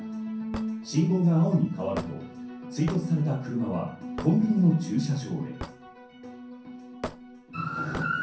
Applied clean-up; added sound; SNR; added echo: none; Hammer / Wood; 17 dB; reverberation time 0.6 s.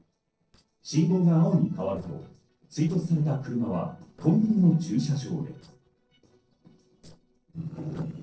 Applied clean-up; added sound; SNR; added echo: neural separator model SepFormer DNS4.